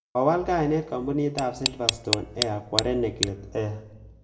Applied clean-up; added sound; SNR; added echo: none; Tick; 4 dB; reverberation time 0.6 s.